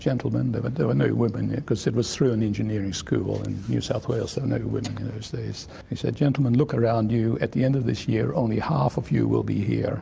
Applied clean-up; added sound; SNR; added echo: none; none; none; none.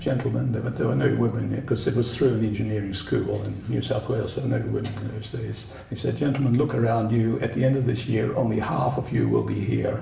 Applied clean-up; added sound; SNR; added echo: none; none; none; reverberation time 0.7 s.